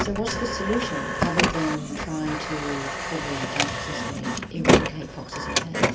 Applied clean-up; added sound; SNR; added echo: none; Printer; -5 dB; reverberation time 0.3 s.